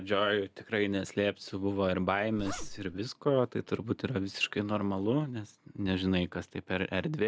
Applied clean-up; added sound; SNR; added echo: none; Zipper (clothing); 8 dB; none.